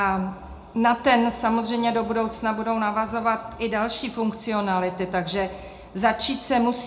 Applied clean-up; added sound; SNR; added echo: none; none; none; reverberation time 0.3 s.